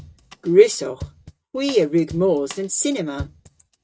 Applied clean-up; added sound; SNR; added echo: neural mask model RNNoise.